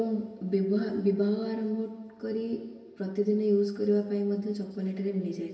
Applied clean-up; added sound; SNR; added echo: none; none; none; reverberation time 1.3 s.